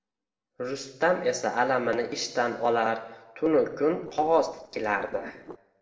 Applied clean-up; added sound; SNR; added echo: neural separator model SepFormer DNS4.